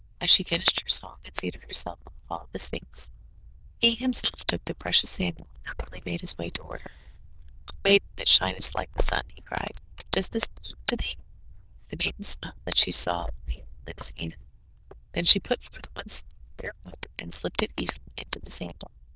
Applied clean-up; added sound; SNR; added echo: neural diffusion model UNIVERSE++.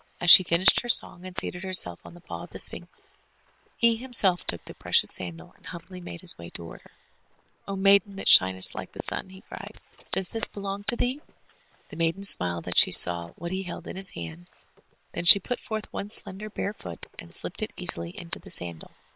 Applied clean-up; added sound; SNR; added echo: neural separator model SepFormer WHAM!.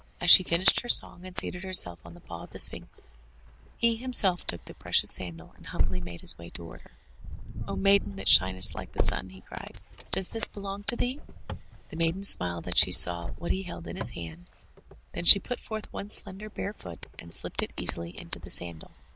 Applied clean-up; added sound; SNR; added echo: none; Wind; 1 dB; none.